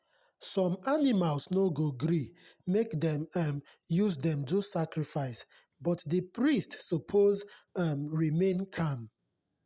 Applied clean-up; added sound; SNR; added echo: none; none; none; none.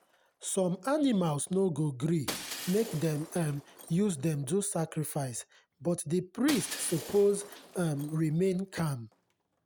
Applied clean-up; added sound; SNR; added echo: none; Shatter; 15 dB; none.